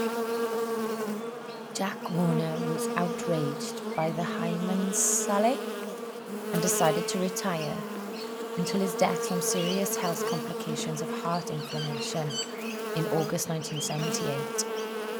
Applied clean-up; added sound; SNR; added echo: none; Buzz; 1 dB; none.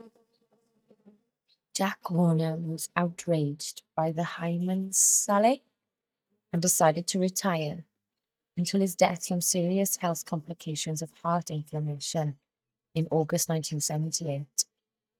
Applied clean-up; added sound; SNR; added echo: neural mask model DeepFilterNet 3.